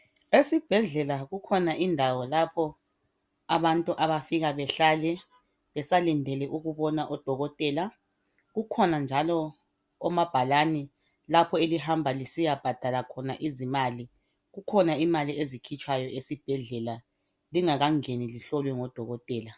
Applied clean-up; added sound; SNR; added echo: none; none; none; none.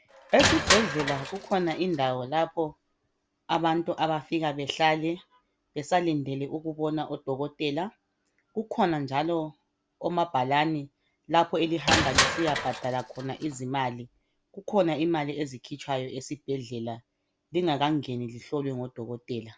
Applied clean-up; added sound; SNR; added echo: none; Crushing; 2 dB; none.